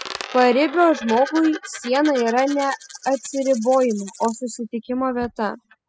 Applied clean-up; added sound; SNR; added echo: classical method spectral subtraction.